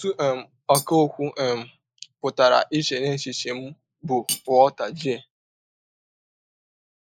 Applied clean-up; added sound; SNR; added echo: neural mask model Resemble Enhance denoiser.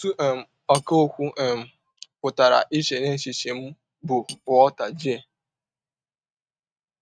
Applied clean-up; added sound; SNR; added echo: neural mask model RNNoise.